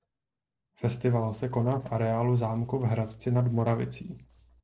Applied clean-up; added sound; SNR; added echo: neural separator model SepFormer DNS4.